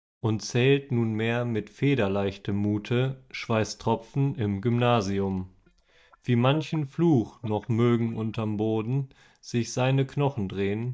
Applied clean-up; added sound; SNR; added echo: neural mask model DeepFilterNet 3.